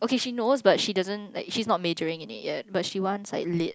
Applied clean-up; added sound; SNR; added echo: none; none; none; none.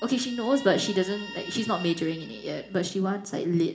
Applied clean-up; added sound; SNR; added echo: none; Guitar; 16 dB; reverberation time 0.4 s.